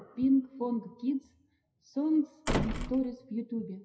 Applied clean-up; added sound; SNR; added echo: classical method WPE with log-MMSE.